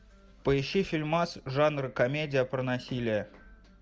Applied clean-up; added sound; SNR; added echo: none; none; none; none.